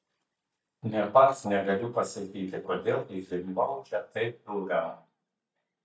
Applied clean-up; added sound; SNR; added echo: neural mask model DeepFilterNet 3.